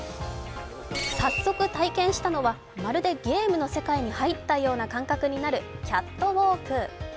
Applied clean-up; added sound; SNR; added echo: none; none; none; none.